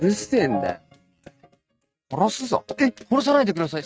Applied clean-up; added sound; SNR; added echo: neural mask model RNNoise.